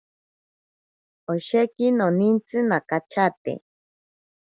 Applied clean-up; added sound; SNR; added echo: none; none; none; none.